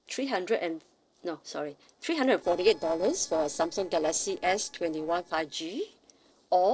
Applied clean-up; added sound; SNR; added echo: neural separator model SepFormer DNS4.